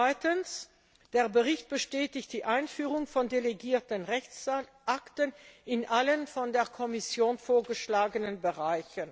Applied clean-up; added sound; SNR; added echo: none; none; none; none.